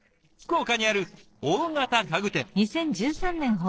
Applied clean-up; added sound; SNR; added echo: neural separator model SepFormer DNS4.